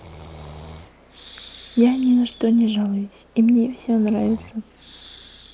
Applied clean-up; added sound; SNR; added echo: none; Breathing; 17 dB; none.